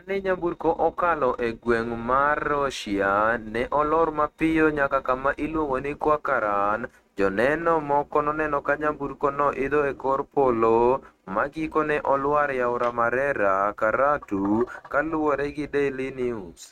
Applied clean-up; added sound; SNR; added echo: neural mask model RNNoise.